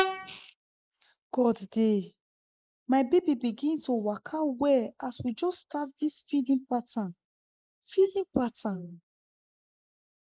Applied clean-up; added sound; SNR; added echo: neural mask model Resemble Enhance denoiser.